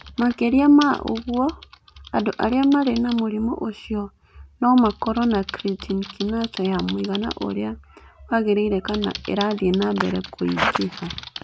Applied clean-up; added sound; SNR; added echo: none; Typing; 17 dB; none.